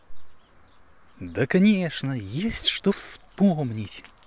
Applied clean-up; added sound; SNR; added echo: none; none; none; none.